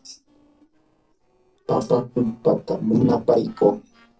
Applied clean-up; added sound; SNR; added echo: neural separator model SepFormer DNS4.